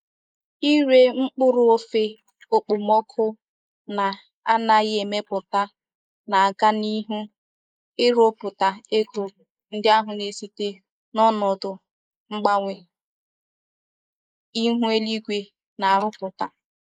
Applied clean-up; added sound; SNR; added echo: neural mask model Resemble Enhance denoiser.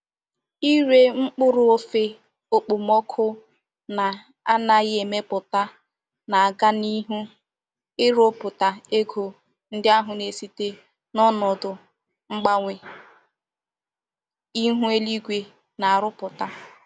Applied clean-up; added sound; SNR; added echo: none; none; none; none.